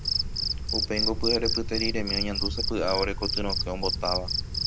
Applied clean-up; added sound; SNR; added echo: none; Cricket; -3 dB; none.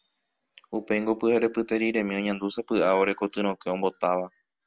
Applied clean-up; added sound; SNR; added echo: none; none; none; none.